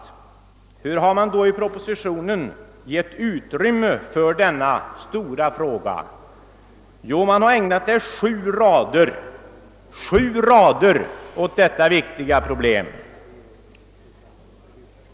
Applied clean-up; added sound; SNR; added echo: none; Breathing; 19 dB; none.